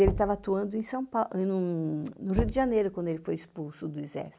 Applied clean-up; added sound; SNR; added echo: none; Knock; 9 dB; none.